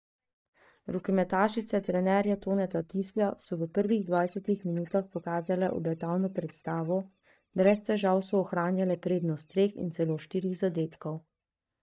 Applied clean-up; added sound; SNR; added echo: neural mask model DeepFilterNet 3.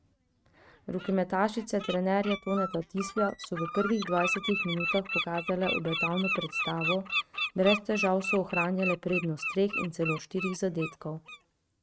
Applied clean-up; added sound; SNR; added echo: neural mask model RNNoise.